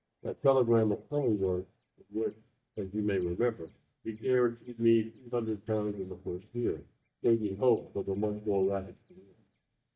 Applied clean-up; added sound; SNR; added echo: neural mask model DeepFilterNet 3.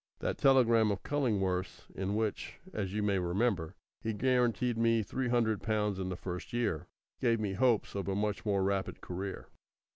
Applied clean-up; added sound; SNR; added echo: none; none; none; none.